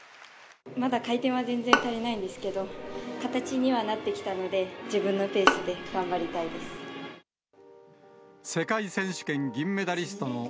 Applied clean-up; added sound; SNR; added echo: none; Bowed string instrument; 0 dB; none.